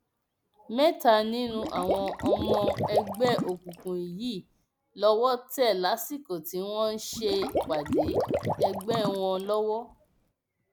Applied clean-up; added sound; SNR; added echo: none; Water / Liquid; 2 dB; none.